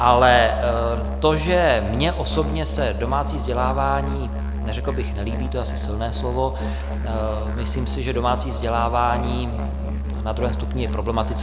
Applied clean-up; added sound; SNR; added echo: none; Musical instrument; 2 dB; none.